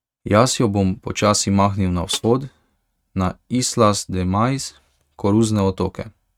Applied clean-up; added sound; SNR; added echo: neural mask model RNNoise.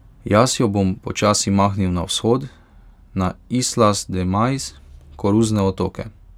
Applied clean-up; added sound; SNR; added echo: none; none; none; none.